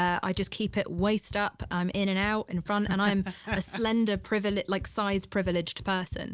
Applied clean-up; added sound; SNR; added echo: none; Run; 16 dB; none.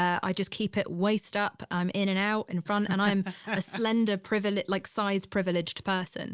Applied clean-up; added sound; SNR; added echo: none; none; none; none.